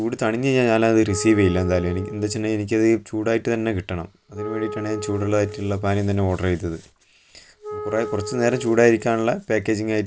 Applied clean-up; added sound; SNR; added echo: none; Wind instrument, woodwind instrument; 13 dB; none.